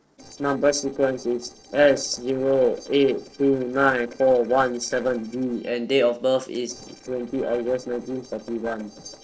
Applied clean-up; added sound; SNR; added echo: neural separator model SepFormer DNS4.